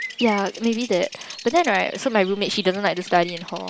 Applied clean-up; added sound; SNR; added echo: none; Bird vocalization, bird call, bird song; 14 dB; none.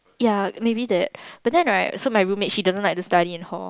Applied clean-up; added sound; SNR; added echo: none; none; none; none.